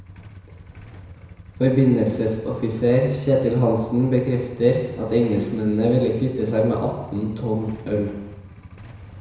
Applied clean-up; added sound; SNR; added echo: none; Idling / Engine starting / Motorcycle / Accelerating, revving, vroom; 19 dB; reverberation time 1.0 s.